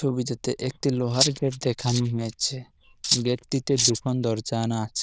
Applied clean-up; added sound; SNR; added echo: neural diffusion model UNIVERSE++.